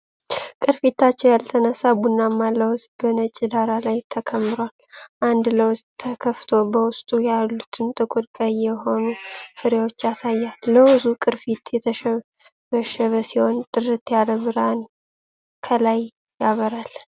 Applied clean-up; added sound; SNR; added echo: none; none; none; none.